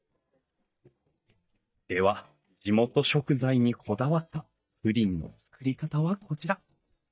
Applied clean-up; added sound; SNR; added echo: neural mask model DeepFilterNet 3.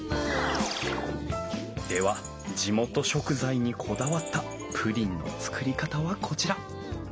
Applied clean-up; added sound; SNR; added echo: none; Bird vocalization, bird call, bird song; 16 dB; none.